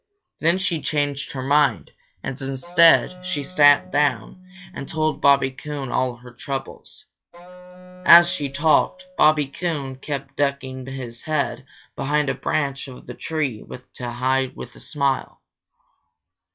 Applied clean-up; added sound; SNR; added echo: classical method log-MMSE.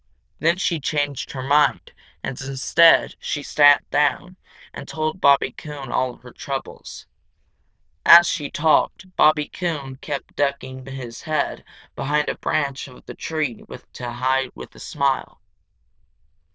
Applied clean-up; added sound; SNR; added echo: neural diffusion model UNIVERSE++.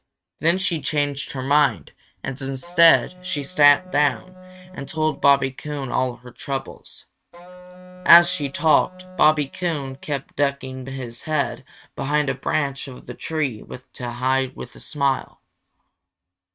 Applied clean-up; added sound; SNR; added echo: neural mask model RNNoise.